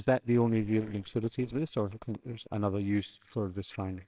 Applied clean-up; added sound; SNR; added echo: neural separator model SepFormer WHAMR!.